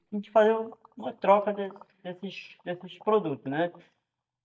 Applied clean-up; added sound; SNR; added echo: neural mask model DeepFilterNet 3.